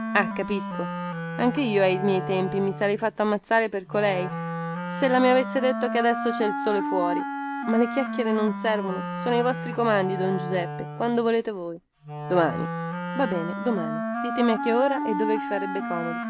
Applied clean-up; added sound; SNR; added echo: none; Wind instrument, woodwind instrument; 5 dB; none.